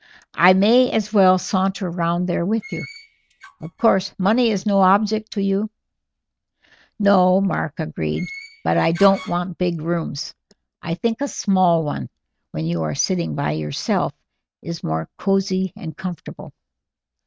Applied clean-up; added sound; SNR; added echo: neural mask model RNNoise.